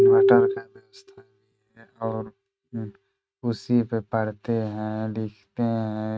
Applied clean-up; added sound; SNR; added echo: neural mask model RNNoise.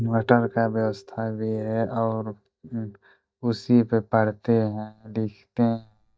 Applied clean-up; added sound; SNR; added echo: neural mask model DeepFilterNet 3.